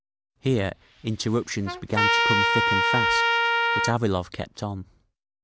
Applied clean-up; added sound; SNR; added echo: none; Trumpet; -5 dB; none.